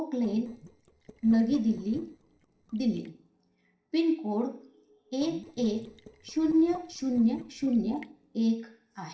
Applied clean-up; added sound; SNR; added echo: neural separator model SepFormer DNS4.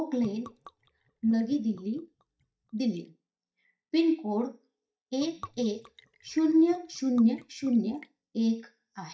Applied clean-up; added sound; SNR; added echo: neural mask model DeepFilterNet 3.